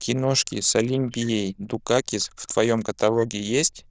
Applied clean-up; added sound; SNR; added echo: neural diffusion model UNIVERSE++.